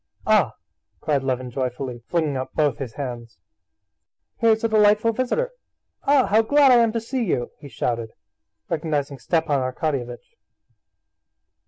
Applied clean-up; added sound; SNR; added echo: none; none; none; none.